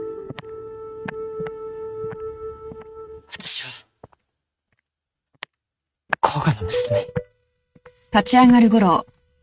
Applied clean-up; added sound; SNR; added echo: neural mask model RNNoise.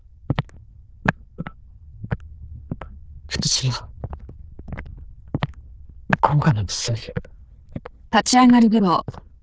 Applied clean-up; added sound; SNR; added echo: neural diffusion model UNIVERSE++.